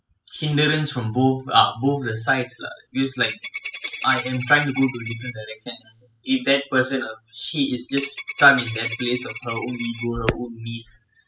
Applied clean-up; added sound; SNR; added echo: classical method spectral subtraction.